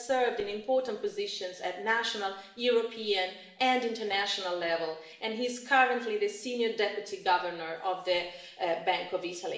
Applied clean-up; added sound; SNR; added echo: none; none; none; reverberation time 0.7 s.